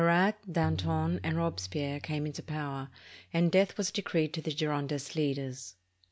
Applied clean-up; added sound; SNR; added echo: none; Tabla; 13 dB; none.